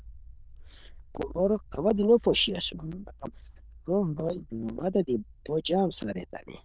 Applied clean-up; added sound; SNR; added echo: neural diffusion model UNIVERSE++.